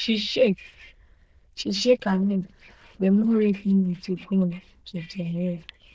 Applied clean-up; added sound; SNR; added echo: neural diffusion model UNIVERSE++.